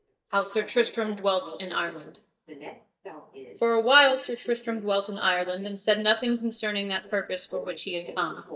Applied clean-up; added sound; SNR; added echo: neural mask model DeepFilterNet 3.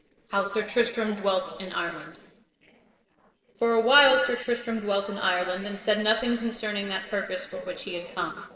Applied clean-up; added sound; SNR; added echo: neural separator model SepFormer DNS4.